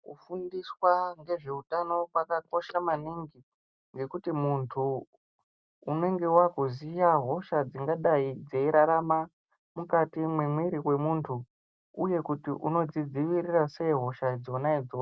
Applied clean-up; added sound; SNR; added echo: none; none; none; none.